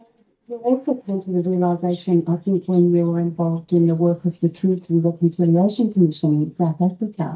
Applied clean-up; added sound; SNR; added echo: neural mask model DeepFilterNet 3.